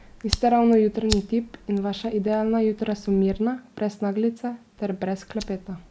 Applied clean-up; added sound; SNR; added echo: none; Fire; 13 dB; none.